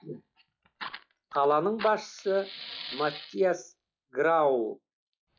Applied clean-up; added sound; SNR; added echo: classical method log-MMSE.